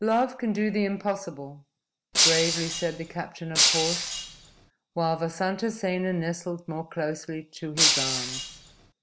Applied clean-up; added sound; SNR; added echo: none; Shatter; -4 dB; none.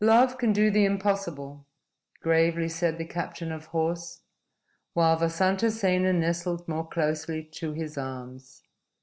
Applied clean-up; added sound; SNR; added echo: none; none; none; none.